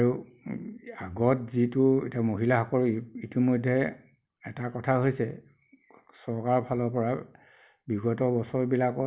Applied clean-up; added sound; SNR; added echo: none; none; none; none.